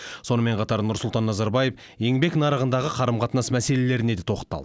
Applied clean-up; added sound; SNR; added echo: none; none; none; none.